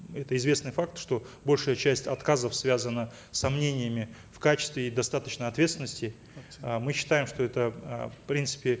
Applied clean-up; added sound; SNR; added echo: none; none; none; none.